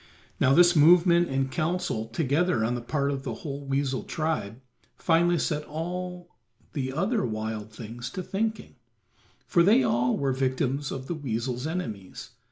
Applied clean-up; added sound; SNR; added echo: none; none; none; none.